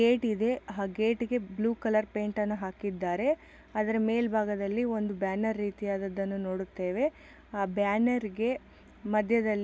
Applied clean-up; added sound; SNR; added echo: none; none; none; none.